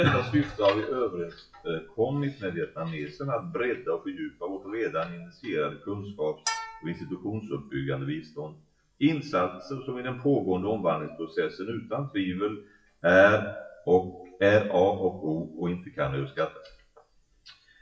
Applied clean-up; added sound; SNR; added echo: classical method WPE with log-MMSE.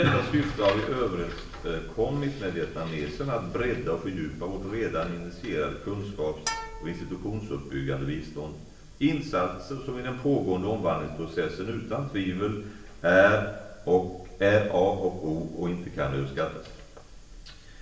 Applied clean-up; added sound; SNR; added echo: none; Bowed string instrument; 11 dB; reverberation time 0.8 s.